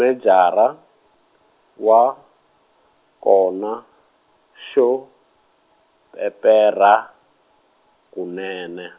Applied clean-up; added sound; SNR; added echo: none; none; none; none.